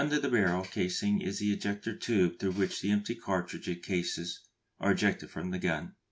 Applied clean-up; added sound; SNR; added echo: none; none; none; none.